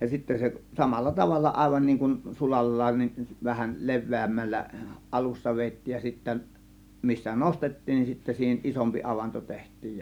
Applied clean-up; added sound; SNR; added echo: none; none; none; none.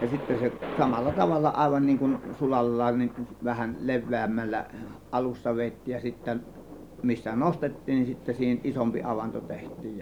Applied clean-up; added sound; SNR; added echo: none; Thunder; 15 dB; none.